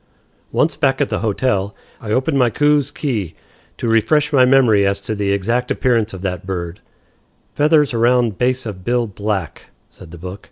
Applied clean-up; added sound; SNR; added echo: none; none; none; none.